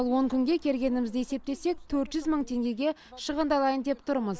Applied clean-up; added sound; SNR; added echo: neural mask model Resemble Enhance denoiser.